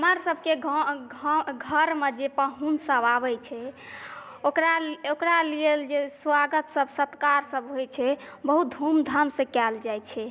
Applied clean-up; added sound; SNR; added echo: none; none; none; none.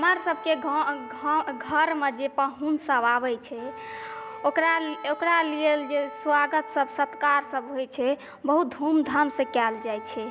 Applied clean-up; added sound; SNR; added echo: none; Wind instrument, woodwind instrument; 15 dB; none.